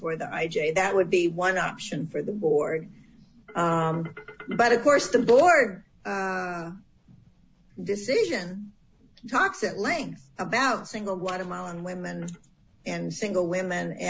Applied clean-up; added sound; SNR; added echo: none; none; none; none.